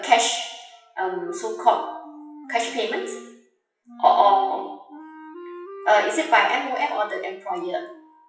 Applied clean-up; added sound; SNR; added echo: classical method WPE with log-MMSE.